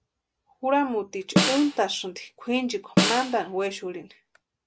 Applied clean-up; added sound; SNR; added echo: none; Snare drum; 0 dB; none.